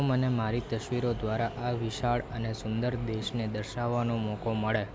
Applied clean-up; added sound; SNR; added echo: none; Drum kit; 17 dB; none.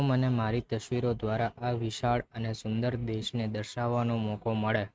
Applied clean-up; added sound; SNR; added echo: neural mask model RNNoise.